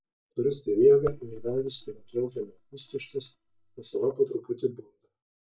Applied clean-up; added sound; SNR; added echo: neural mask model DeepFilterNet 3.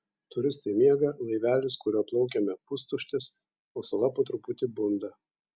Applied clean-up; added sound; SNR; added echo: none; none; none; none.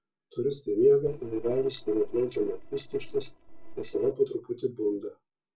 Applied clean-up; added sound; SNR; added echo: neural separator model SepFormer DNS4.